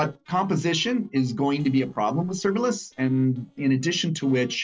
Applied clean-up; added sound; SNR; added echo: neural separator model SepFormer DNS4.